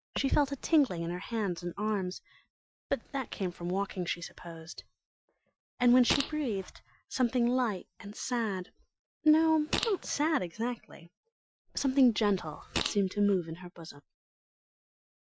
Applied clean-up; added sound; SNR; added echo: classical method Wiener filter.